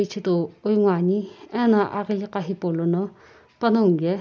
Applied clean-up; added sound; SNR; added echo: none; none; none; none.